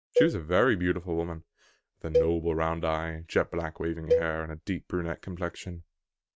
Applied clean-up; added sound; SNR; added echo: neural mask model RNNoise.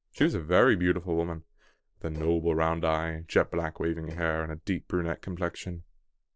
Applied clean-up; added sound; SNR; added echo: neural separator model SepFormer DNS4.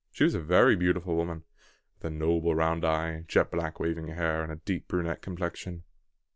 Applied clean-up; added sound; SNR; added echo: none; none; none; none.